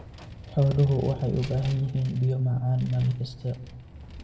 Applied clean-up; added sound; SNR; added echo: none; Vehicle; 16 dB; reverberation time 1.2 s.